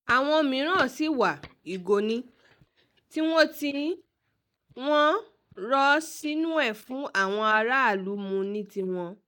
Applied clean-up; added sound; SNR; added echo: neural mask model DeepFilterNet 3.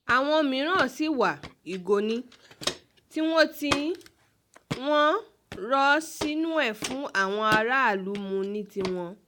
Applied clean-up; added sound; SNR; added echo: none; Walk, footsteps; 13 dB; none.